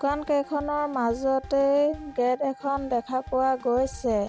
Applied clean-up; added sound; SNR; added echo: none; Wind instrument, woodwind instrument + Drum kit; 18 dB; none.